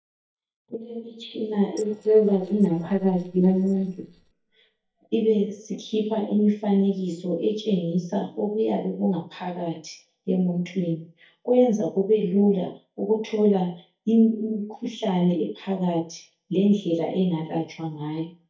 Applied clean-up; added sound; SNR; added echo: neural mask model DeepFilterNet 3.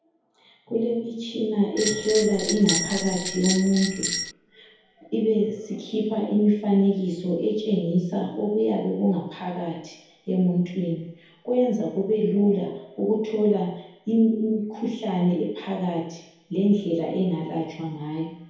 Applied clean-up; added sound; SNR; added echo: none; Bell; 4 dB; reverberation time 2.0 s.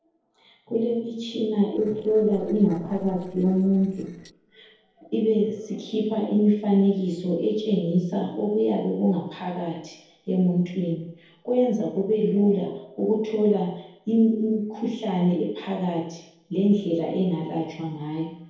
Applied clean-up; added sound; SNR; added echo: neural separator model SepFormer DNS4.